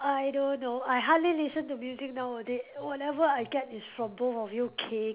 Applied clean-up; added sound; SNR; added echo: none; none; none; none.